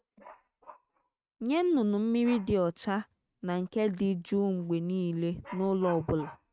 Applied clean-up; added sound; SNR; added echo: neural mask model RNNoise.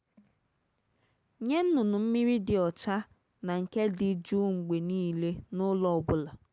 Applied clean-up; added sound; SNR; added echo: none; none; none; none.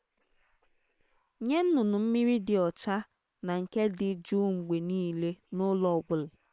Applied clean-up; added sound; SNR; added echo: neural separator model SepFormer WHAM!.